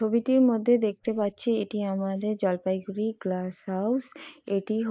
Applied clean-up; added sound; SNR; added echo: neural mask model Resemble Enhance denoiser.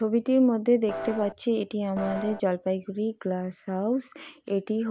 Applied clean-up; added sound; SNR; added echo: none; Piano; 7 dB; none.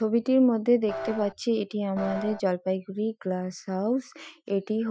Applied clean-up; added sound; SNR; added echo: classical method Wiener filter.